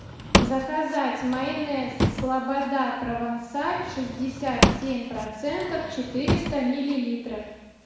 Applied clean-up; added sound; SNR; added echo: none; Drawer open or close / Wood; 1 dB; reverberation time 1.1 s.